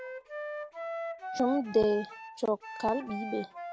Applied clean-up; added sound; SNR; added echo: none; Wind instrument, woodwind instrument; 8 dB; none.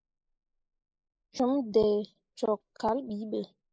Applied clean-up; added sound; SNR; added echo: neural mask model Resemble Enhance denoiser.